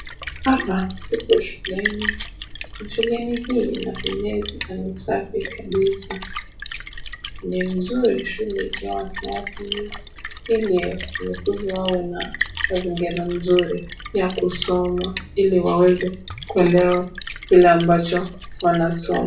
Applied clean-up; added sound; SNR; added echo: none; Splash, splatter; 10 dB; reverberation time 0.3 s.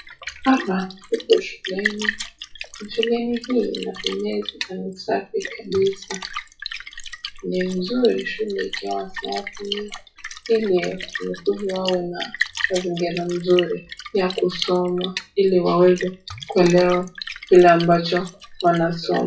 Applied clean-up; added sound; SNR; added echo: classical method WPE with log-MMSE.